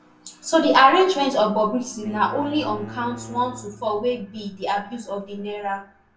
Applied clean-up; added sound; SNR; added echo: none; Bowed string instrument; 18 dB; reverberation time 0.2 s.